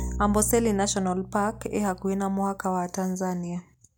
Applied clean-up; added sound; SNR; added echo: none; Bowed string instrument; 12 dB; none.